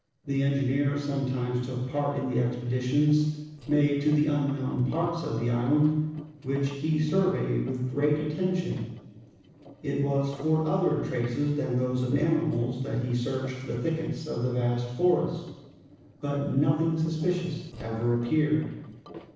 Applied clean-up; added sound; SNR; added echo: neural separator model SepFormer DNS4.